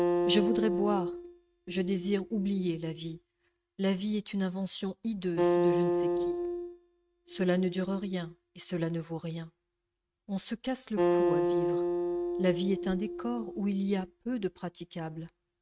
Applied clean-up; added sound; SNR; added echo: neural mask model RNNoise.